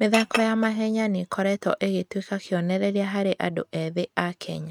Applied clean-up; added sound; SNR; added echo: neural mask model RNNoise.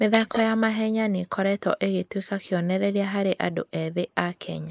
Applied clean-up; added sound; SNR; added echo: neural mask model Resemble Enhance denoiser.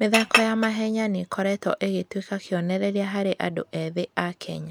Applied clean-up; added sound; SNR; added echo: none; Chink, clink; 1 dB; none.